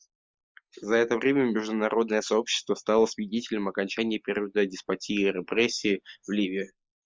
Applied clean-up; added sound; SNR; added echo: neural mask model Resemble Enhance denoiser.